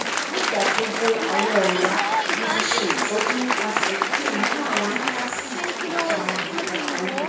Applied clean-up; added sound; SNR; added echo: none; Applause; -4 dB; reverberation time 0.6 s.